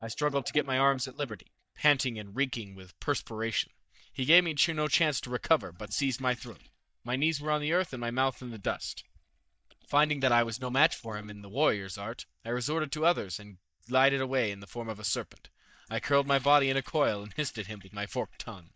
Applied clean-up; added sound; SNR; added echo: neural mask model DeepFilterNet 3.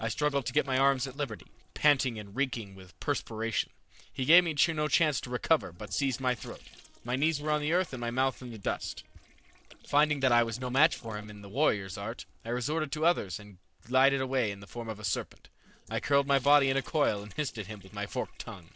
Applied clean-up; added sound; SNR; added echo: neural separator model SepFormer DNS4.